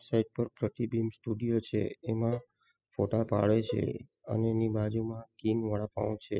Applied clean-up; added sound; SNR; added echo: classical method spectral subtraction.